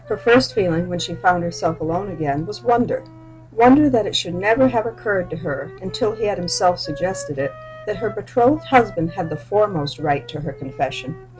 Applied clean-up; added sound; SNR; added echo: none; Wind instrument, woodwind instrument; 20 dB; none.